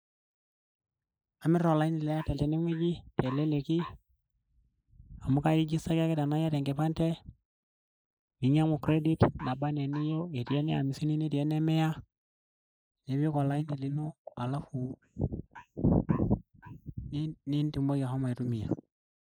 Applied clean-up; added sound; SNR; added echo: neural mask model Resemble Enhance denoiser.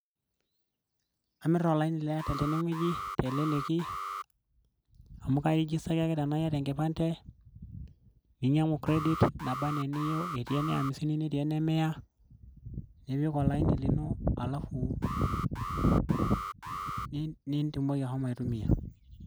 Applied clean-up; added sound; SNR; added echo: none; Alarm; 9 dB; none.